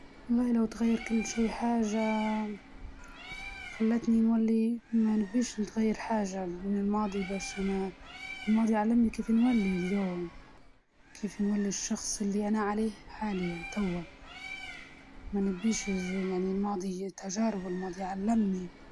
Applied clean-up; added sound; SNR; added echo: none; Bird; 15 dB; none.